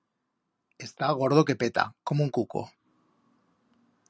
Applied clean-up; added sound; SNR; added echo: none; none; none; none.